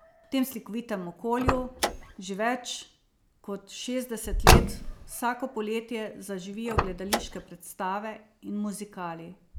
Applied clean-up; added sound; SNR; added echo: none; Car; -3 dB; none.